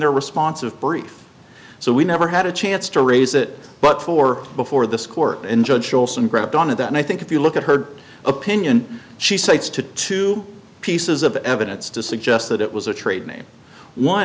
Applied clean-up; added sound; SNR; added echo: none; none; none; none.